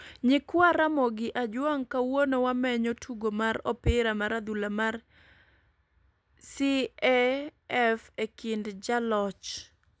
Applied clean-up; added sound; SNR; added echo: none; none; none; none.